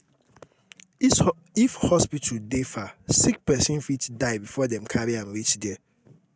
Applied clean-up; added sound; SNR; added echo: none; none; none; none.